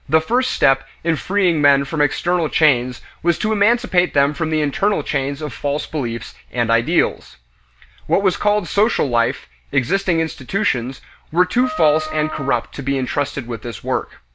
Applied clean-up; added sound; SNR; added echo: none; Wind instrument, woodwind instrument; 10 dB; none.